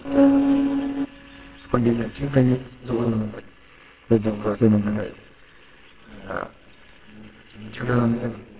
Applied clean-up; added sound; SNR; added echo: neural separator model SepFormer WHAMR!.